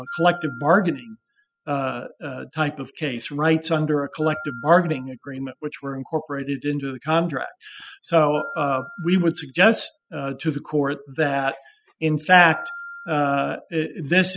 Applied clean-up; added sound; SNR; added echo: classical method spectral subtraction.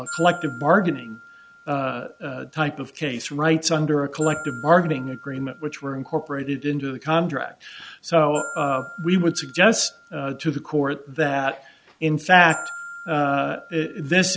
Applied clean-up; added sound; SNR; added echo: none; Glockenspiel; 18 dB; none.